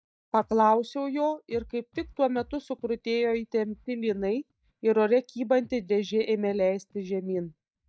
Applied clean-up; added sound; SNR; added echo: neural mask model DeepFilterNet 3.